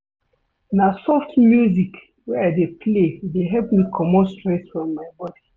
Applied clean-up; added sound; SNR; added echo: none; none; none; none.